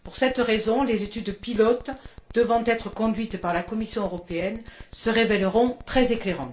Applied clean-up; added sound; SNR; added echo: none; Alarm; 16 dB; reverberation time 0.3 s.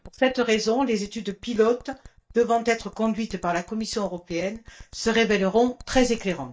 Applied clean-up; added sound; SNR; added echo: neural mask model DeepFilterNet 3.